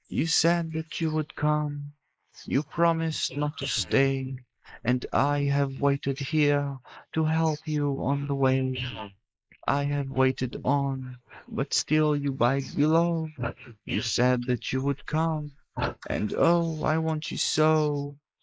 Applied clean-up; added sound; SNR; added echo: neural mask model Resemble Enhance denoiser.